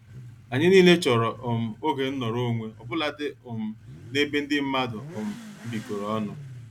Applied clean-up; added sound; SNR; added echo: none; Motorcycle / Accelerating, revving, vroom; 19 dB; none.